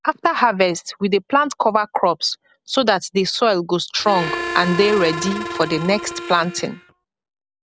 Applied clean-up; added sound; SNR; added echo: none; Harmonica; 8 dB; none.